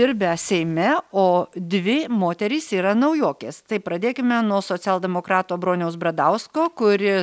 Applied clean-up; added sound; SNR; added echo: none; none; none; none.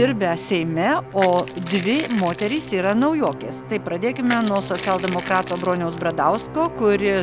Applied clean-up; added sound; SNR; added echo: none; Musical instrument + Crushing; 11 dB; none.